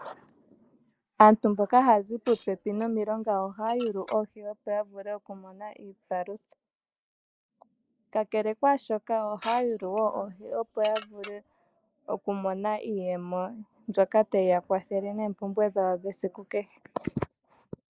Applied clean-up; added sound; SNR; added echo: neural mask model Resemble Enhance denoiser.